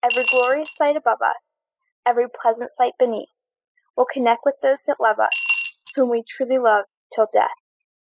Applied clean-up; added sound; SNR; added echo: classical method spectral subtraction.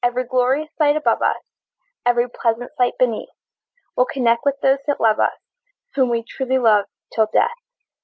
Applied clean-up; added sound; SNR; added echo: none; none; none; none.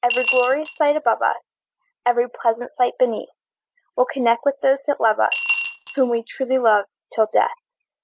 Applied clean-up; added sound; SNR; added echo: none; Coin (dropping) / Glass; 3 dB; none.